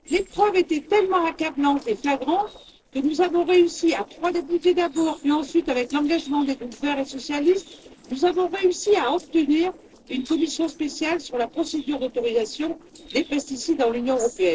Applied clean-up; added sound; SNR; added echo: neural separator model SepFormer DNS4.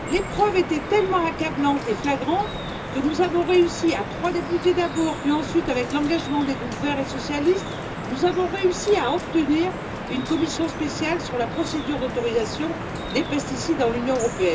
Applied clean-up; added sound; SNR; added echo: none; Drip; 7 dB; reverberation time 0.2 s.